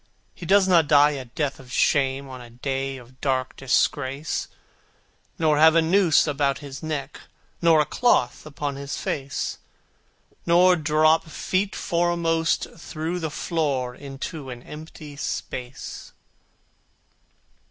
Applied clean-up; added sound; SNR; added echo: none; none; none; none.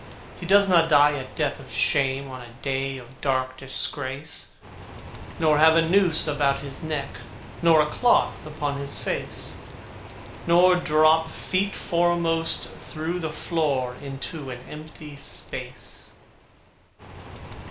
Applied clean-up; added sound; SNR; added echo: none; Rain; 15 dB; reverberation time 0.4 s.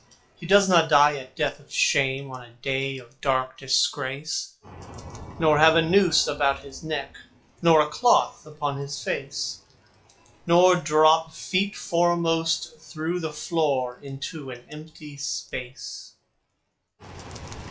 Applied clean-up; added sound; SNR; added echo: classical method WPE with log-MMSE.